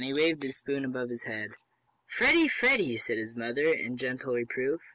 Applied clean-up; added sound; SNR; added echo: none; none; none; none.